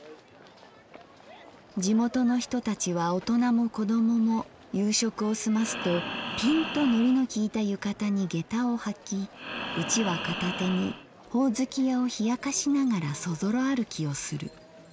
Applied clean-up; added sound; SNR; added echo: none; Breathing; 7 dB; none.